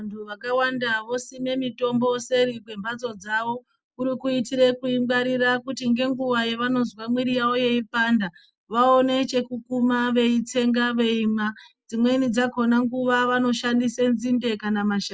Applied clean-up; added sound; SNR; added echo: none; none; none; none.